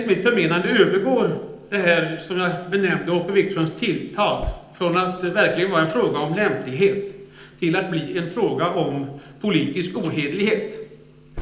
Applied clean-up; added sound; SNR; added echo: neural separator model SepFormer DNS4.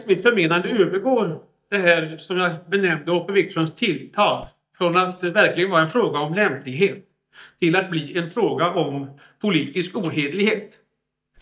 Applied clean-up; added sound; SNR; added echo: neural mask model DeepFilterNet 3.